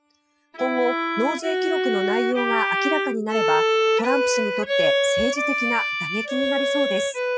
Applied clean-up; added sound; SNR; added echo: classical method Wiener filter.